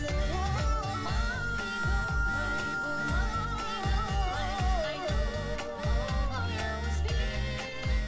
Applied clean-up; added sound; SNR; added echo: none; Telephone; 11 dB; reverberation time 0.7 s.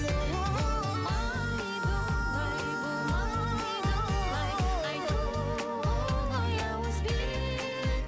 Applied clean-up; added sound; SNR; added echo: none; none; none; none.